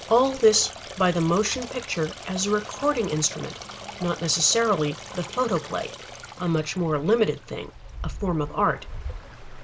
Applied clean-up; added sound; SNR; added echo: none; Stream; 13 dB; none.